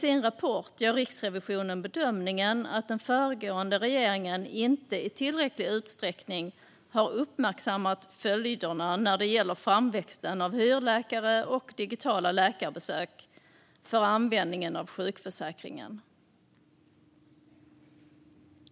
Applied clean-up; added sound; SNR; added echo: none; none; none; none.